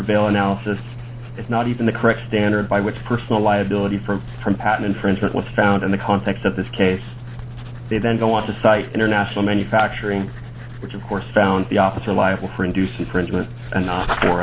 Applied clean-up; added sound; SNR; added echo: none; Writing; 11 dB; none.